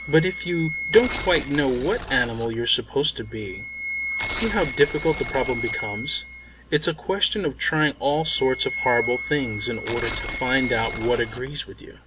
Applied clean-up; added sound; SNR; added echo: none; Wind instrument, woodwind instrument + Tearing; 8 dB; none.